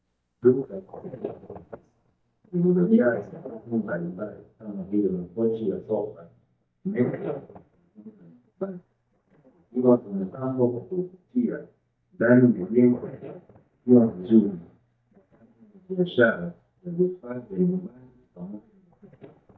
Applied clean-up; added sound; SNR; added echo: neural mask model DeepFilterNet 3.